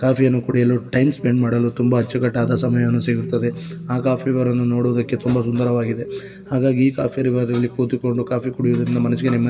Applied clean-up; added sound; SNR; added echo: none; Bass guitar; 14 dB; reverberation time 2.0 s.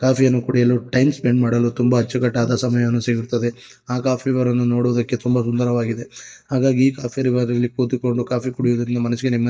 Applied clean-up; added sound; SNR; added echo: neural mask model DeepFilterNet 3.